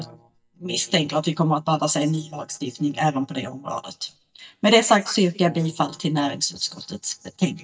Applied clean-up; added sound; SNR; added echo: neural mask model DeepFilterNet 3.